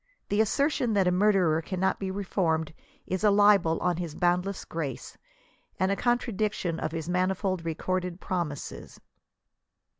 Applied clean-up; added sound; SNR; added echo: none; none; none; none.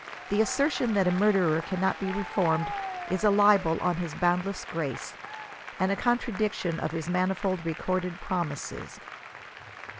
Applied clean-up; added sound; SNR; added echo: none; Applause; 12 dB; none.